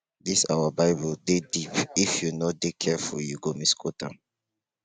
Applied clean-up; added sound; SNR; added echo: none; none; none; none.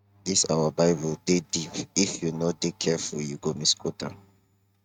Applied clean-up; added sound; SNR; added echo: neural mask model RNNoise.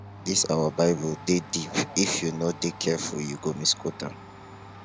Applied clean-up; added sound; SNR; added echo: none; Domestic sounds, home sounds; 16 dB; none.